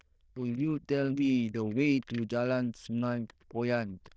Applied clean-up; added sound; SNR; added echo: neural diffusion model UNIVERSE++.